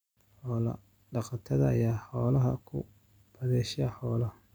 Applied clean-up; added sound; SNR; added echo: none; none; none; none.